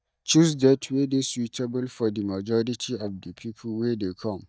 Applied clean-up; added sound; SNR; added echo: neural mask model DeepFilterNet 3.